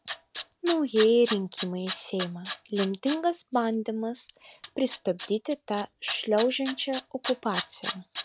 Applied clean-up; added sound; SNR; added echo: none; Tools; 11 dB; none.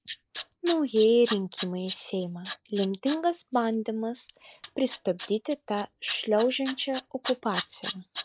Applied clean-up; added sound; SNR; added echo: neural mask model Resemble Enhance denoiser.